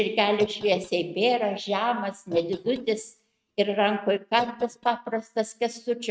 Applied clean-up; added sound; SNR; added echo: neural mask model RNNoise.